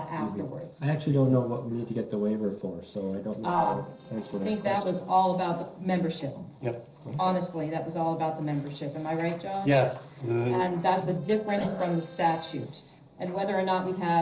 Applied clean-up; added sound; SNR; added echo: neural separator model SepFormer DNS4.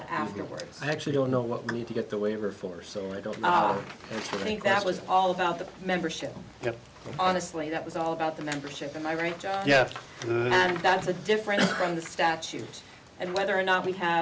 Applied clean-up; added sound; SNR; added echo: none; none; none; none.